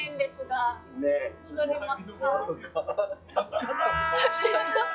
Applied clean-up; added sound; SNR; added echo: classical method log-MMSE.